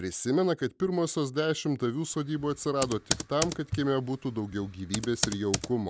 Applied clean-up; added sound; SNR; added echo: none; Computer keyboard; 7 dB; none.